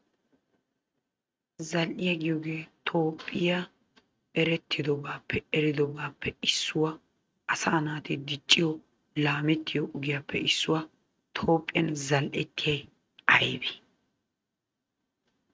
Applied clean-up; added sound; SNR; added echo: neural mask model RNNoise.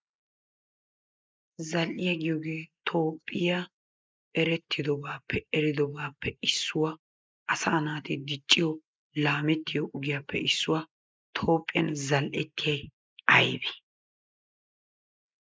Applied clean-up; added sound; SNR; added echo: neural mask model Resemble Enhance denoiser.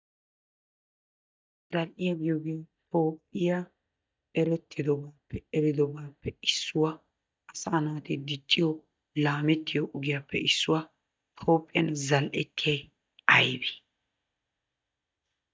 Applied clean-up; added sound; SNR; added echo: neural mask model DeepFilterNet 3.